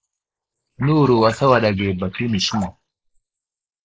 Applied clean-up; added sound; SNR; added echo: neural mask model Resemble Enhance denoiser.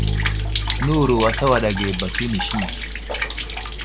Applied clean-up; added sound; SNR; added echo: none; Bass guitar + Rain; 0 dB; none.